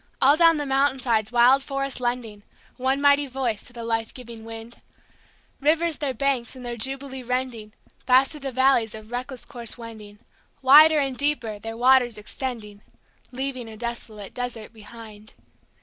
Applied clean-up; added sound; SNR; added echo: none; none; none; none.